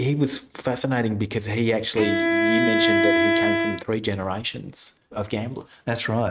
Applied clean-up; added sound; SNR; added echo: neural mask model RNNoise.